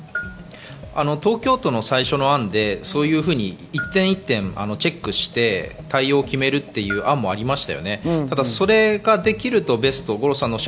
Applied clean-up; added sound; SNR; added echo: none; Bell; 17 dB; none.